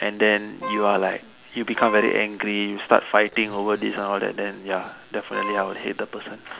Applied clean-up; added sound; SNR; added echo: none; Wind instrument, woodwind instrument; 8 dB; none.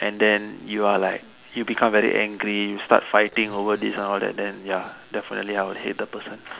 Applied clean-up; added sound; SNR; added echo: none; none; none; none.